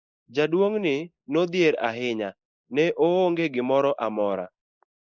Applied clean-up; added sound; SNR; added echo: neural mask model Resemble Enhance denoiser.